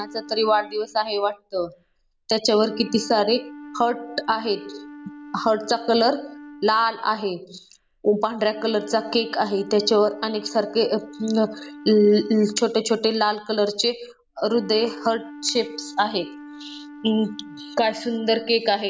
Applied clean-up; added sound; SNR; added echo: none; Wind instrument, woodwind instrument; 17 dB; none.